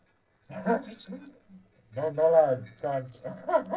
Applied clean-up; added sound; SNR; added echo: neural separator model SepFormer DNS4.